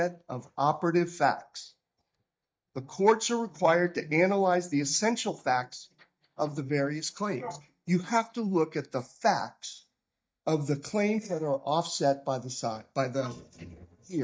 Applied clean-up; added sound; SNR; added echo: neural mask model DeepFilterNet 3.